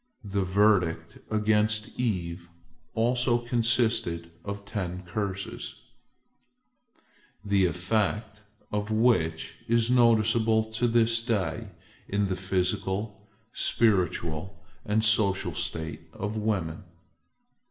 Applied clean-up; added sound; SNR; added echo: none; none; none; reverberation time 0.6 s.